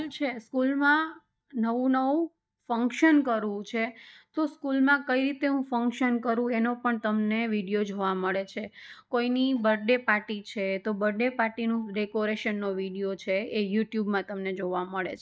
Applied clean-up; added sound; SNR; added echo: neural mask model DeepFilterNet 3.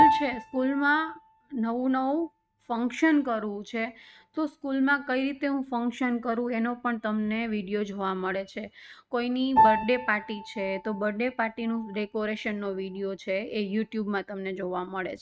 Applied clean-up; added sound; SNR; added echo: neural mask model RNNoise.